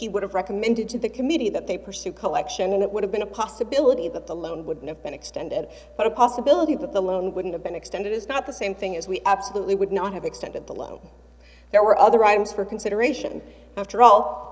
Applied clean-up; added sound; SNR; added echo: none; none; none; none.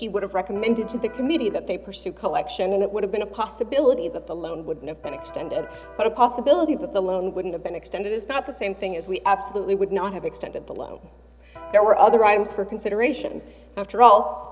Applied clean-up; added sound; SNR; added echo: none; Electric guitar; 17 dB; none.